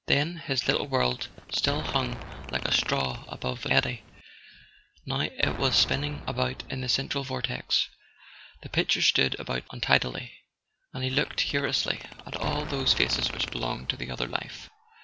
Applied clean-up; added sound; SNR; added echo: none; Fart + Explosion; 10 dB; none.